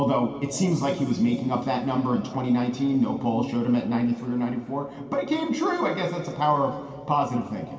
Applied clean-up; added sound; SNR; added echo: none; none; none; reverberation time 2.4 s.